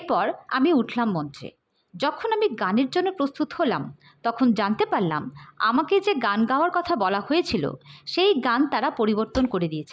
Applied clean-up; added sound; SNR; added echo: neural mask model Resemble Enhance denoiser.